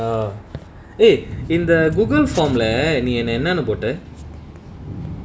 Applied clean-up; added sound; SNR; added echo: none; none; none; none.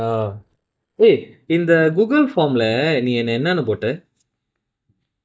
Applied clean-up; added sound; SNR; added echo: neural mask model DeepFilterNet 3.